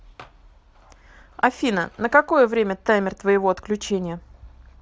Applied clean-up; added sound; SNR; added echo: none; none; none; none.